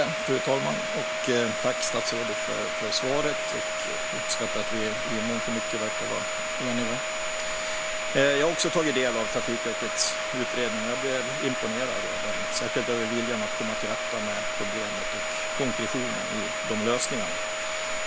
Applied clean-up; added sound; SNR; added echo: none; Domestic sounds, home sounds; -1 dB; none.